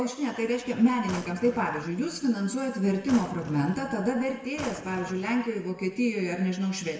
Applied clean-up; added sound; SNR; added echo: none; Drawer open or close; 15 dB; reverberation time 0.9 s.